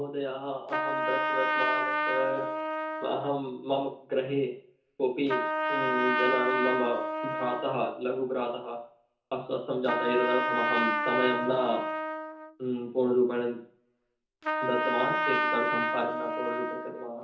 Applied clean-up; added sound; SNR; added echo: none; Trumpet; 0 dB; reverberation time 0.6 s.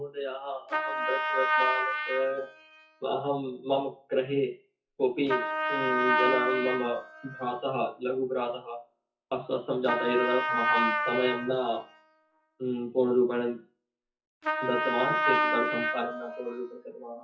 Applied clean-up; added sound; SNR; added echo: classical method WPE with log-MMSE.